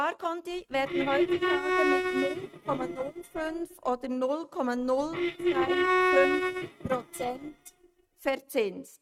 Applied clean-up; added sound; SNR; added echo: neural mask model RNNoise.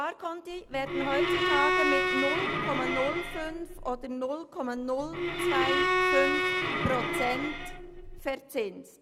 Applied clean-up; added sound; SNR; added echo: none; Bowed string instrument; -4 dB; none.